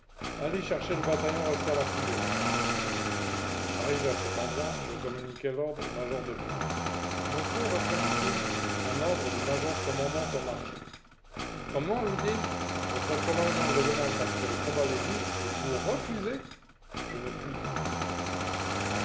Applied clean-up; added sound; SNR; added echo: none; Engine starting; -2 dB; none.